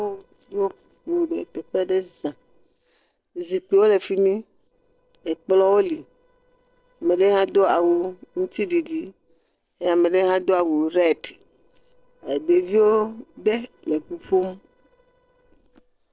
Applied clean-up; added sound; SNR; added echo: neural separator model SepFormer DNS4.